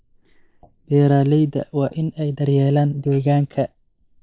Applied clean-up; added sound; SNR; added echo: neural mask model Resemble Enhance denoiser.